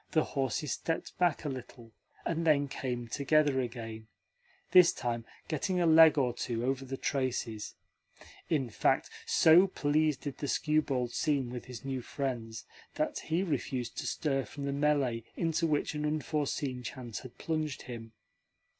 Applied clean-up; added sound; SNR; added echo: none; none; none; none.